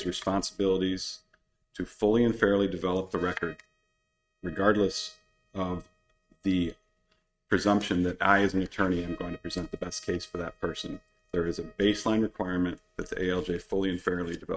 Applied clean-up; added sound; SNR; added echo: neural mask model RNNoise.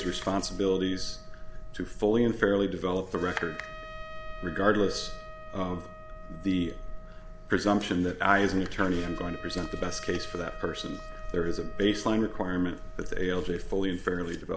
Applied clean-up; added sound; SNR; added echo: none; Trumpet; 18 dB; none.